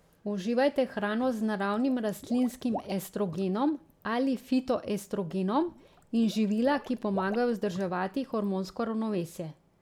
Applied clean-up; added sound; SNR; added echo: none; Water / Liquid; 18 dB; none.